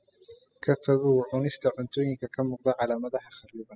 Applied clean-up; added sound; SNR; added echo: classical method spectral subtraction.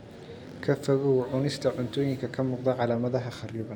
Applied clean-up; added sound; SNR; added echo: none; Vehicle; 18 dB; none.